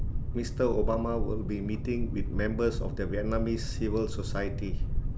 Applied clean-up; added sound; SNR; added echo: none; Boat, Water vehicle; -1 dB; none.